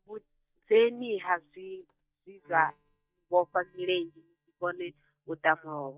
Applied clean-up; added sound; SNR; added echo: neural mask model DeepFilterNet 3.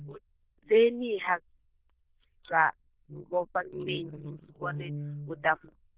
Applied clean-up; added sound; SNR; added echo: neural diffusion model UNIVERSE++.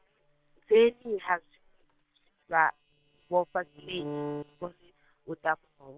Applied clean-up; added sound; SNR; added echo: neural separator model SepFormer WHAM!.